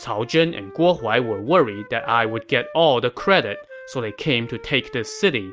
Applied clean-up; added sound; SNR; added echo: none; Wind instrument, woodwind instrument; 18 dB; none.